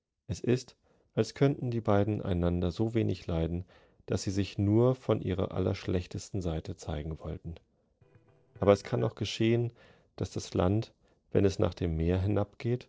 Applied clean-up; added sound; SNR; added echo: neural separator model SepFormer DNS4.